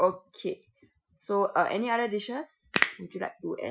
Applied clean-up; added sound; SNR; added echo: classical method Wiener filter.